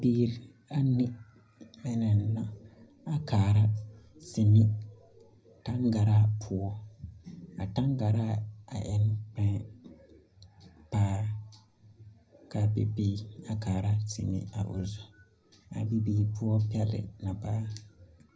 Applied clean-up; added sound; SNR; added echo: none; none; none; reverberation time 0.5 s.